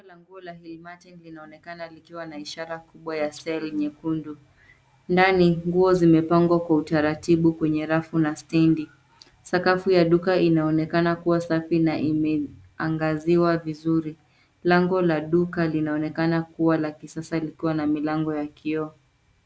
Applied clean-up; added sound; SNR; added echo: none; none; none; none.